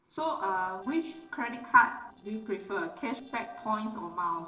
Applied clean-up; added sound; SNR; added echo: neural separator model SepFormer DNS4.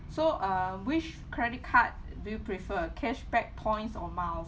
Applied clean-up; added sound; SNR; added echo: none; none; none; none.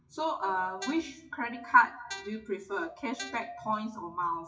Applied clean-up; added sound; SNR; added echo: classical method WPE with log-MMSE.